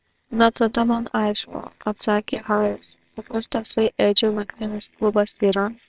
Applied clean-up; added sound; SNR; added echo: neural separator model SepFormer WHAMR!.